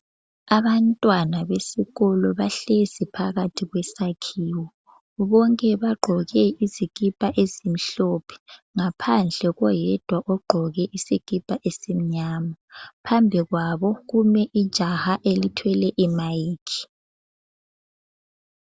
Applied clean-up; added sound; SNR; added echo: none; none; none; none.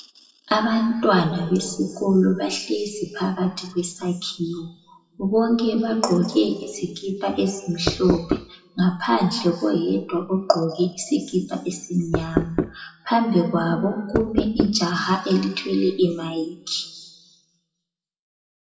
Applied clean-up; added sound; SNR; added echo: classical method WPE with log-MMSE.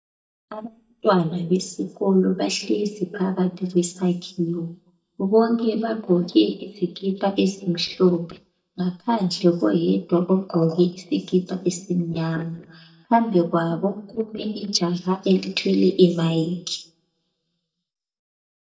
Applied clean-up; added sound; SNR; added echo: neural mask model DeepFilterNet 3.